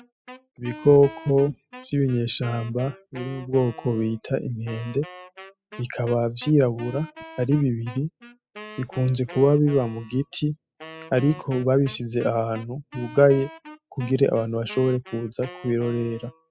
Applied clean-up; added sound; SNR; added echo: classical method spectral subtraction.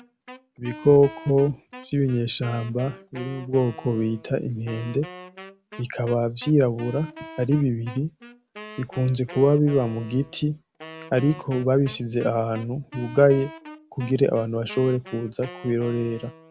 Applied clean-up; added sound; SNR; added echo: none; Wind instrument, woodwind instrument; 19 dB; none.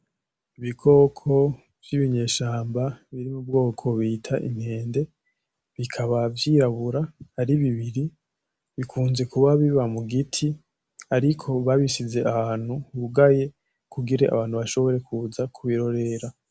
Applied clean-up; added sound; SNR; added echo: none; none; none; none.